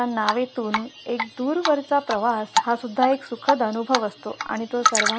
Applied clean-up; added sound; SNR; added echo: none; Drip; 3 dB; none.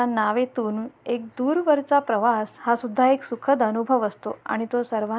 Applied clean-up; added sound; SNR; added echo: none; none; none; none.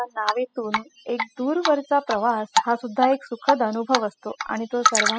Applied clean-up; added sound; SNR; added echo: classical method spectral subtraction.